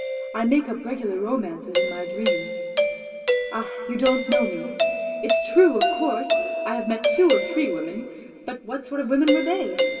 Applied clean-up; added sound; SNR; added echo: none; Doorbell; 1 dB; reverberation time 3.0 s.